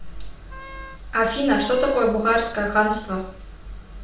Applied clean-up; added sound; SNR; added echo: none; Wind instrument, woodwind instrument; 20 dB; reverberation time 0.5 s.